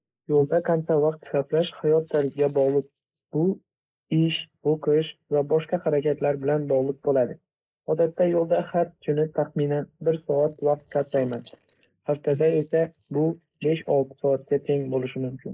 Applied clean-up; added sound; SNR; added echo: neural mask model Resemble Enhance denoiser.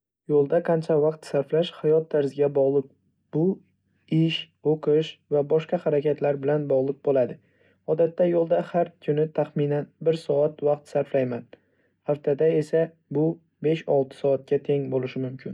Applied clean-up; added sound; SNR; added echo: none; none; none; none.